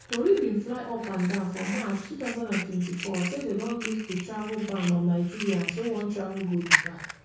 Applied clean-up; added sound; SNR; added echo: none; Fire; 6 dB; reverberation time 0.5 s.